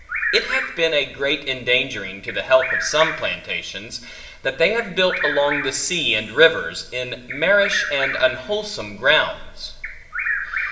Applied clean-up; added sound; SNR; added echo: none; Bird vocalization, bird call, bird song; 8 dB; reverberation time 1.0 s.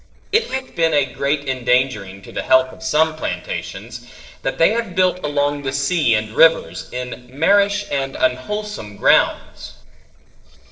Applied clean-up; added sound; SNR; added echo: neural separator model SepFormer DNS4.